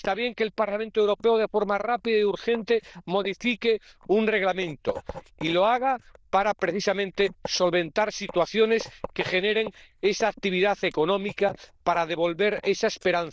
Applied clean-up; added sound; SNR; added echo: neural diffusion model UNIVERSE++.